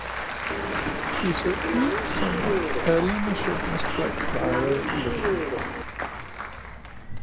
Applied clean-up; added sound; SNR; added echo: none; Applause / Crowd + Subway, metro, underground; -2 dB; none.